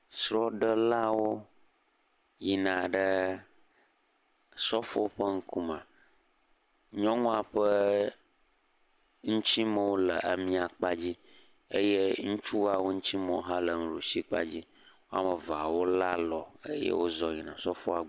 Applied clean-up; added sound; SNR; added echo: none; none; none; none.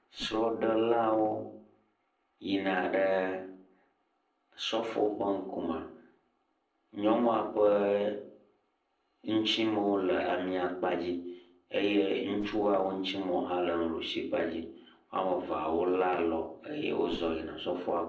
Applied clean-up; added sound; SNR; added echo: neural separator model SepFormer DNS4.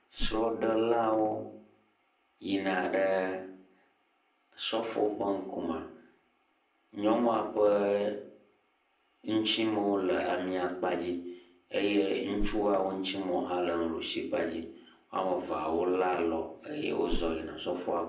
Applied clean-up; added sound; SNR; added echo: none; Whoosh, swoosh, swish; 3 dB; reverberation time 0.6 s.